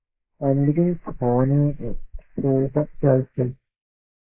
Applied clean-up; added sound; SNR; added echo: neural mask model Resemble Enhance denoiser.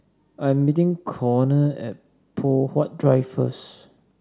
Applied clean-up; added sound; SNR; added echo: none; none; none; none.